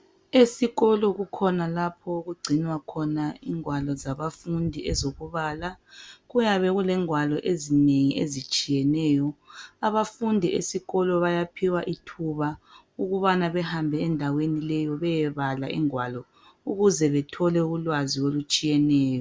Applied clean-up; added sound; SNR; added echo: none; none; none; none.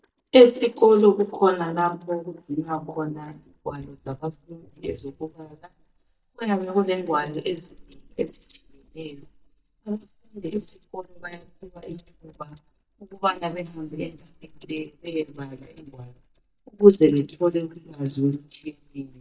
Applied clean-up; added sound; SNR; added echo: neural mask model DeepFilterNet 3.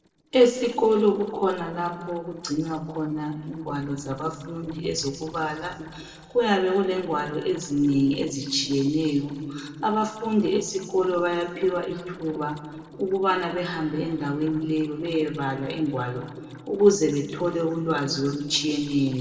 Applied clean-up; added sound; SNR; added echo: neural separator model SepFormer DNS4.